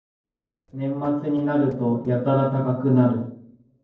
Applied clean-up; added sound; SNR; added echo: neural separator model SepFormer DNS4.